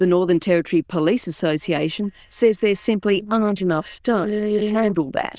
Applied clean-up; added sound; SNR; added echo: neural diffusion model UNIVERSE++.